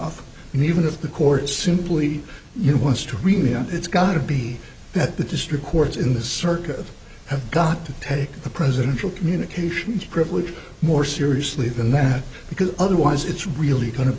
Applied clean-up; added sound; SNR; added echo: none; none; none; none.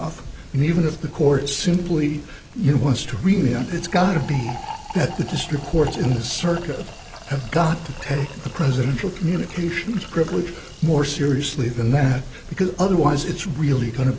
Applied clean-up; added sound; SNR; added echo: none; Fill (with liquid); 19 dB; none.